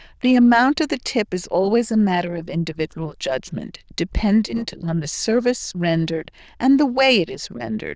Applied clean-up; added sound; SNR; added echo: neural diffusion model UNIVERSE++.